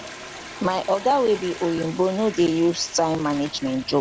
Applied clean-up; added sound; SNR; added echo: none; Toilet flush; 15 dB; none.